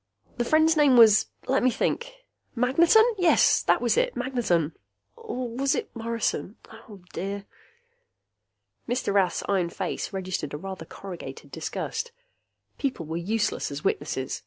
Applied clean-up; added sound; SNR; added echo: none; none; none; none.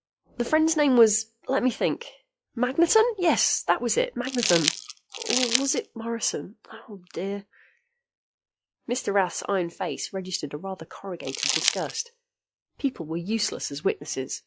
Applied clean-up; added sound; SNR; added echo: classical method log-MMSE.